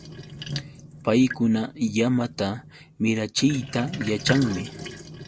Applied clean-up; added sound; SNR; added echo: none; Sink (filling or washing); 11 dB; none.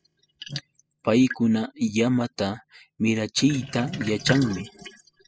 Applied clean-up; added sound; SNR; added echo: classical method spectral subtraction.